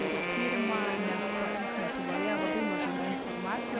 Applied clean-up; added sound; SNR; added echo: none; Wind instrument, woodwind instrument + Subway, metro, underground; -4 dB; none.